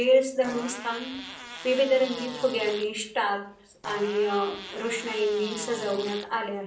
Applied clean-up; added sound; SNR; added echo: none; Fart; 14 dB; reverberation time 0.6 s.